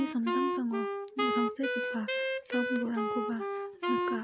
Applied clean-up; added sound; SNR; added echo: none; Wind instrument, woodwind instrument; -1 dB; none.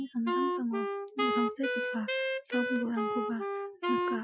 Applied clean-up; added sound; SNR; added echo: classical method Wiener filter.